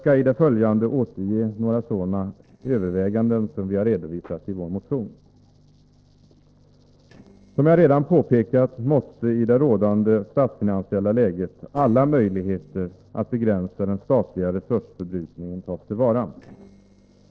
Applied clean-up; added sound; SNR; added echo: neural separator model SepFormer DNS4.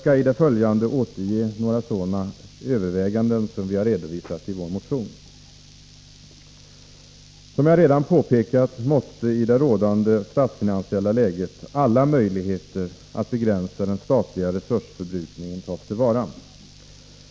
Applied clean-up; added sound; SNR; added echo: none; none; none; none.